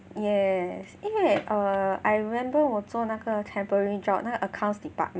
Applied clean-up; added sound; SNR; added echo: none; none; none; none.